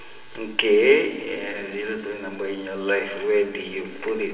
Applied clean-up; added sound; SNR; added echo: none; none; none; reverberation time 2.3 s.